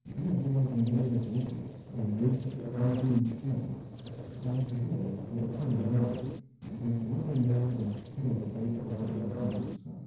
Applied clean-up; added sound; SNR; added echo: neural separator model SepFormer DNS4.